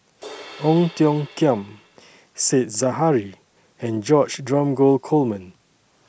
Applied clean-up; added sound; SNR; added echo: none; Crash cymbal; 19 dB; none.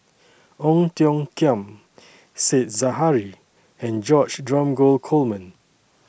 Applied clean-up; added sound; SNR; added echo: none; none; none; none.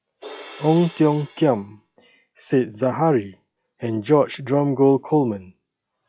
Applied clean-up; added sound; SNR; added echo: classical method log-MMSE.